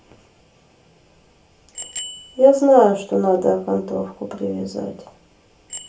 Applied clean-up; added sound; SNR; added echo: none; Bicycle bell; 19 dB; reverberation time 0.3 s.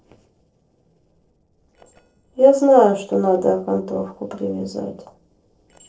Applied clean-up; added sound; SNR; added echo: neural separator model SepFormer DNS4.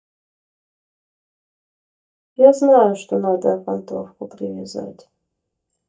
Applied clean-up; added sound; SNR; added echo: neural mask model DeepFilterNet 3.